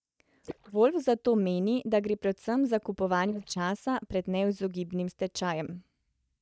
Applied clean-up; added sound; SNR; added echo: neural mask model DeepFilterNet 3.